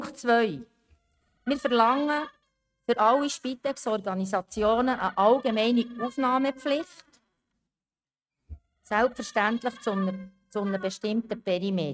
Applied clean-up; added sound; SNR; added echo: neural mask model RNNoise.